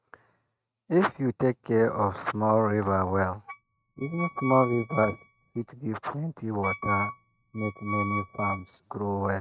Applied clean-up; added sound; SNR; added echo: neural mask model RNNoise.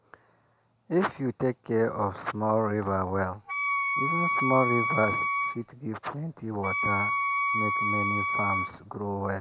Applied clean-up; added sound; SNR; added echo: none; Wind instrument, woodwind instrument; -1 dB; none.